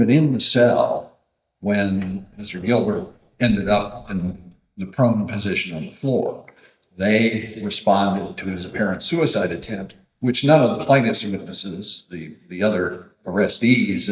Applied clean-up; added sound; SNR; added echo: neural mask model DeepFilterNet 3.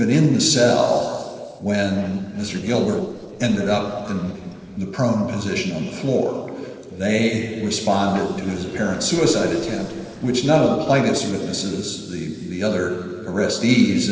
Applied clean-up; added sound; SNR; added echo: neural separator model SepFormer DNS4.